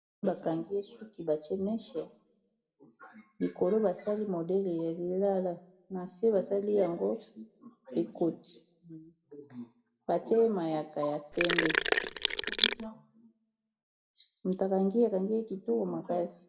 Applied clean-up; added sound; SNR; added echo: none; Sink (filling or washing); -4 dB; reverberation time 0.4 s.